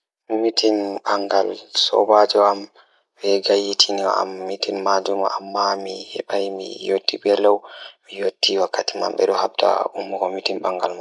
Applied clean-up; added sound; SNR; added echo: none; none; none; none.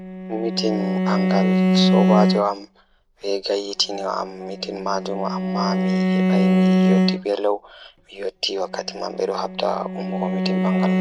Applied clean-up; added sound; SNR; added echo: none; Bowed string instrument; -4 dB; none.